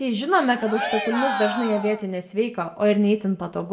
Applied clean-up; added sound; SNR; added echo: none; Cheering; 6 dB; reverberation time 0.4 s.